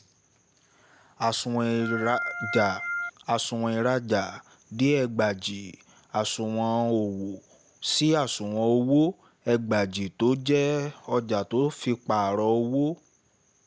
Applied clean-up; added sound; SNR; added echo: none; Organ; 5 dB; none.